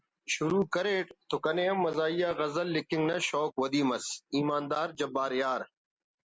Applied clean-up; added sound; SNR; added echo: none; none; none; none.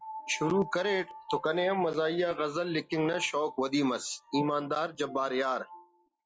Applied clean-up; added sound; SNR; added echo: classical method log-MMSE.